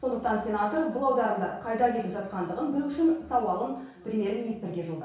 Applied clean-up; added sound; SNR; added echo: none; none; none; reverberation time 0.6 s.